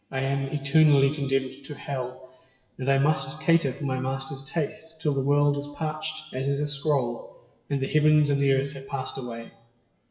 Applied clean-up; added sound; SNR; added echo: classical method WPE with log-MMSE.